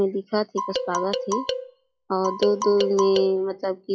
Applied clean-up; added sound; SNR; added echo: classical method log-MMSE.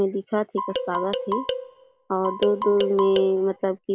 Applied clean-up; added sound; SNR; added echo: none; Marimba, xylophone; 6 dB; none.